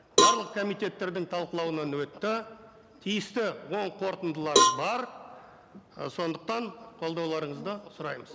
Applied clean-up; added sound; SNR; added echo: none; Cowbell; -4 dB; none.